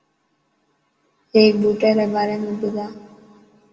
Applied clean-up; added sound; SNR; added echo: none; none; none; reverberation time 1.3 s.